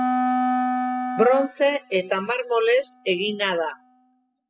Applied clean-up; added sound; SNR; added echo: classical method spectral subtraction.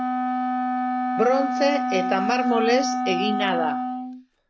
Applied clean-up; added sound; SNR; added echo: none; Wind instrument, woodwind instrument; 0 dB; none.